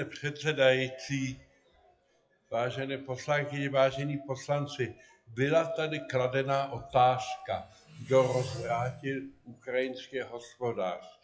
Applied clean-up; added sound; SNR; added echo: classical method WPE with log-MMSE.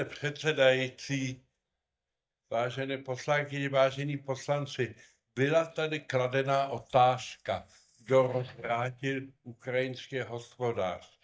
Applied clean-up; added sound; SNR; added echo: neural mask model DeepFilterNet 3.